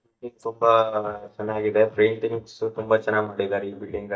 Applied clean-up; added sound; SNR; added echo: neural mask model DeepFilterNet 3.